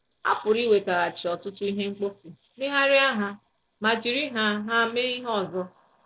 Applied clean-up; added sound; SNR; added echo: neural separator model SepFormer DNS4.